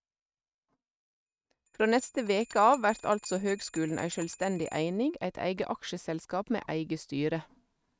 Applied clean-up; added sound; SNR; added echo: neural mask model RNNoise.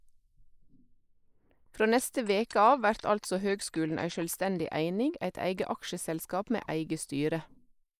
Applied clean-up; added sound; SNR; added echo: neural mask model Resemble Enhance denoiser.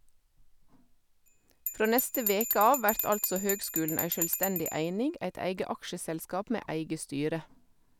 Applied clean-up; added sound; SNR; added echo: none; Bell; 6 dB; none.